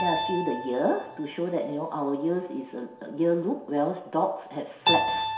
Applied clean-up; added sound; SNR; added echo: none; Keyboard (musical); 4 dB; reverberation time 0.7 s.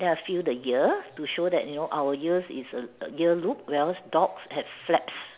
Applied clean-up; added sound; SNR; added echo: none; none; none; none.